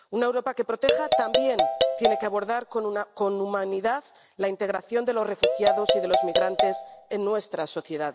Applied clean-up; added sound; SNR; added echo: none; Marimba, xylophone; -3 dB; none.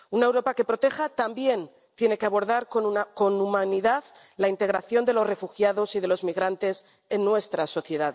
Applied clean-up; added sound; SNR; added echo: none; none; none; none.